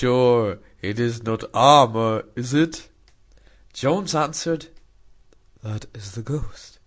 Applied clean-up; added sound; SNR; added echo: none; none; none; none.